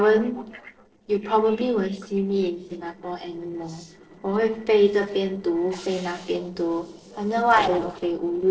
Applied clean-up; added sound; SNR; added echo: neural separator model SepFormer DNS4.